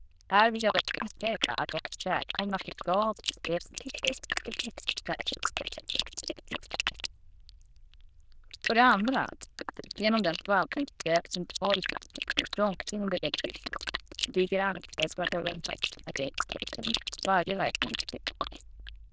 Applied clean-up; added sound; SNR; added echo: neural diffusion model UNIVERSE++.